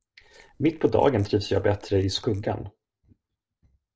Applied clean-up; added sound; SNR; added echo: neural separator model SepFormer DNS4.